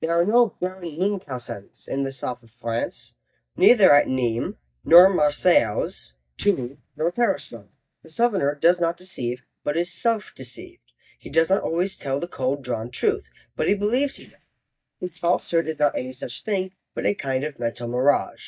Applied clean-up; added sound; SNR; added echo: neural mask model DeepFilterNet 3.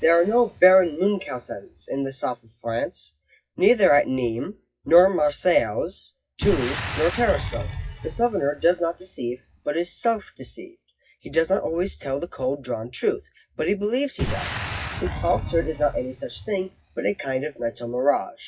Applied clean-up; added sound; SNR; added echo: classical method WPE with log-MMSE.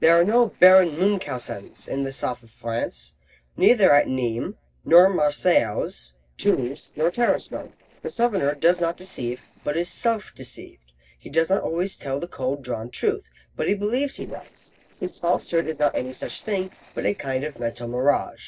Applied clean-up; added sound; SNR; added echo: neural separator model SepFormer DNS4.